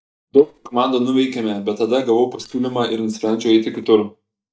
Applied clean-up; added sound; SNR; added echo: neural mask model DeepFilterNet 3.